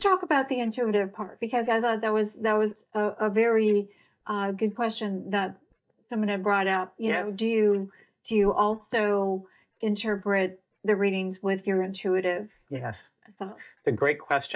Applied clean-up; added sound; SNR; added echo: neural mask model DeepFilterNet 3.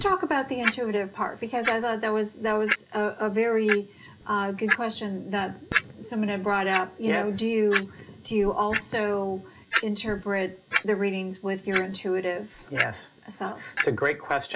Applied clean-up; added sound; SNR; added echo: none; Clock; 7 dB; reverberation time 0.2 s.